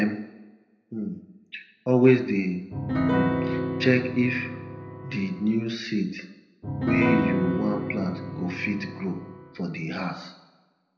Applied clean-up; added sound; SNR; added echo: none; Piano; 1 dB; reverberation time 0.6 s.